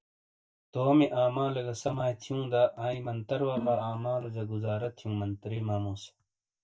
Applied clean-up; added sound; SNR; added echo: neural mask model DeepFilterNet 3.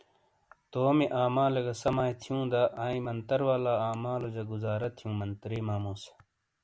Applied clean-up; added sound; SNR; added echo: none; none; none; none.